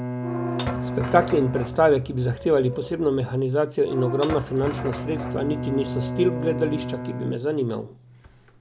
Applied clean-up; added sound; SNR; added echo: none; Squeak / Thump, thud + Bowed string instrument; 7 dB; none.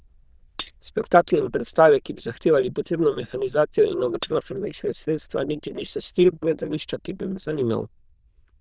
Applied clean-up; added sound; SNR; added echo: neural diffusion model UNIVERSE++.